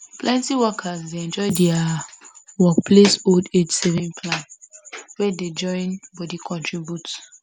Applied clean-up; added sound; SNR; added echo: none; Tambourine; 16 dB; none.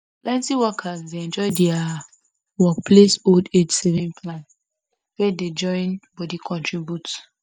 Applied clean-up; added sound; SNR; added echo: neural mask model DeepFilterNet 3.